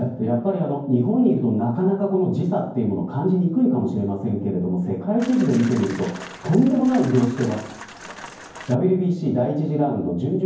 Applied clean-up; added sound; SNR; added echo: none; Rain; 17 dB; reverberation time 0.9 s.